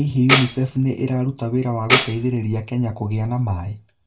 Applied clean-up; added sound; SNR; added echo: none; Tambourine; 3 dB; reverberation time 0.2 s.